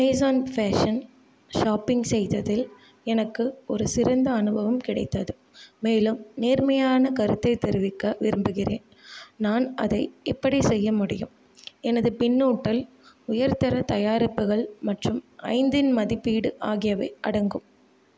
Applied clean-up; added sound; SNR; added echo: none; none; none; none.